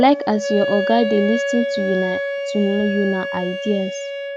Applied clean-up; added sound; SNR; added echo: none; Wind instrument, woodwind instrument; 4 dB; none.